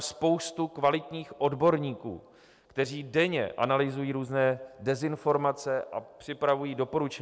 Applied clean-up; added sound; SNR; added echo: none; none; none; none.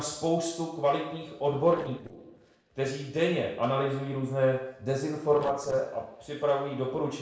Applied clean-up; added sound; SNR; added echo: neural separator model SepFormer DNS4.